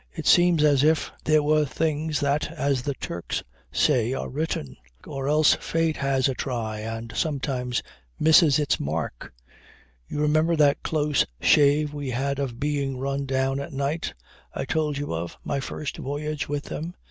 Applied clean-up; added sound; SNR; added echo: none; none; none; none.